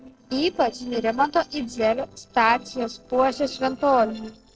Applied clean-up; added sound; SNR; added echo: neural separator model SepFormer DNS4.